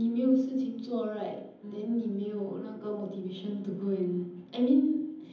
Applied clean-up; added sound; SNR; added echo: none; none; none; reverberation time 0.8 s.